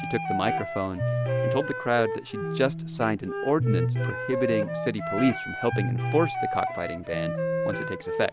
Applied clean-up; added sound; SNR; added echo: none; Electric guitar + Wind instrument, woodwind instrument; 0 dB; none.